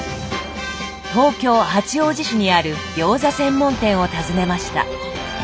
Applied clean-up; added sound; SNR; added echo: none; none; none; none.